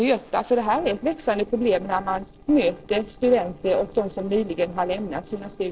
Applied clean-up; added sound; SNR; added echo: neural separator model SepFormer DNS4.